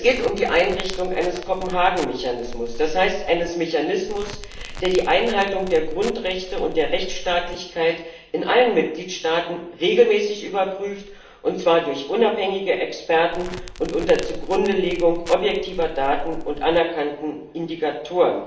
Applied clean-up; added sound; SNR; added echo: none; Crackle; 9 dB; reverberation time 0.6 s.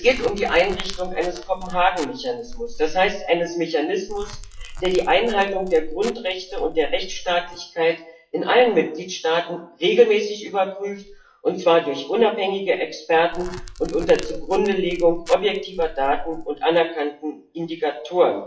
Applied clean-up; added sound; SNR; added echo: classical method WPE with log-MMSE.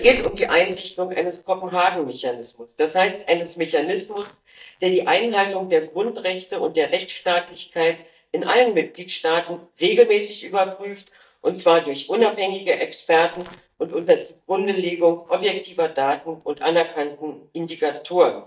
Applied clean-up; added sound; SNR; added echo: neural mask model DeepFilterNet 3.